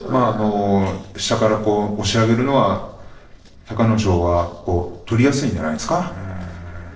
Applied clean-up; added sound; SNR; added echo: neural separator model SepFormer DNS4.